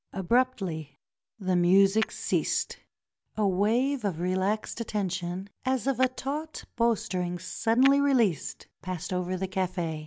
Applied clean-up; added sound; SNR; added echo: none; Tap / Hammer; 17 dB; none.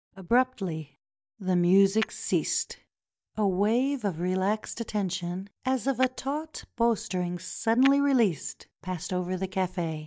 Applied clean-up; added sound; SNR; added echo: neural mask model DeepFilterNet 3.